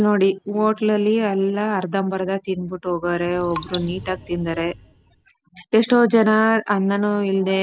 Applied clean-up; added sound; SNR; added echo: none; Raindrop; 16 dB; none.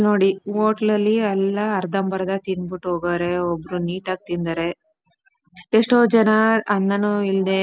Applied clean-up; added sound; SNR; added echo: none; none; none; none.